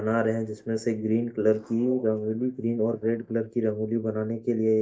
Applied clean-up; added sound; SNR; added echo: neural mask model DeepFilterNet 3.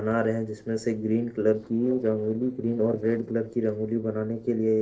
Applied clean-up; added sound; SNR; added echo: neural separator model SepFormer DNS4.